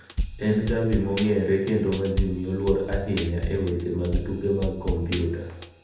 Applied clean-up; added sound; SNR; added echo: none; Drum / Drum kit; 6 dB; reverberation time 0.8 s.